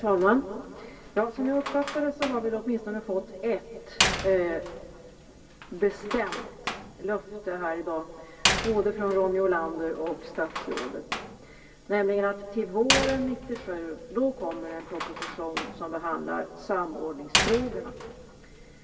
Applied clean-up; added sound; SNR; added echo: none; Slam; 5 dB; reverberation time 2.4 s.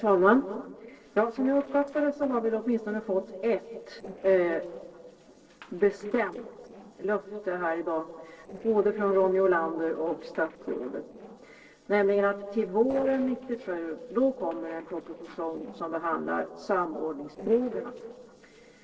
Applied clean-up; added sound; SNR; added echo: neural separator model SepFormer DNS4.